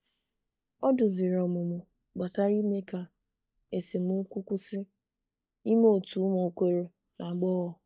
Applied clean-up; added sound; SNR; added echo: neural mask model DeepFilterNet 3.